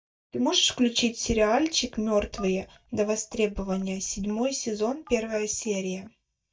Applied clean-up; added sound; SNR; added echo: neural mask model DeepFilterNet 3.